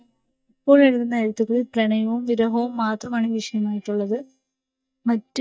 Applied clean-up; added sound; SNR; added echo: neural mask model DeepFilterNet 3.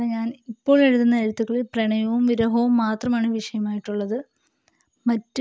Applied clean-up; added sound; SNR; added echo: none; none; none; none.